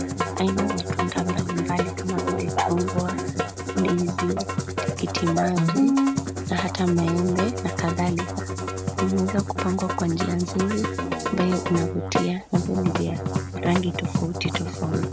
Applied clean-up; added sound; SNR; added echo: none; Musical instrument; 0 dB; none.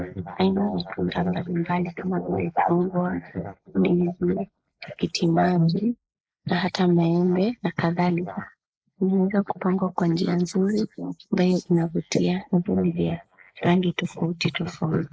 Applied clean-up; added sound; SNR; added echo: neural mask model Resemble Enhance denoiser.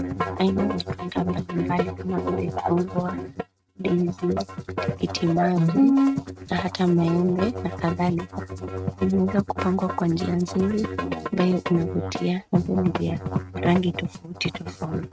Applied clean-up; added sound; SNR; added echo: neural mask model RNNoise.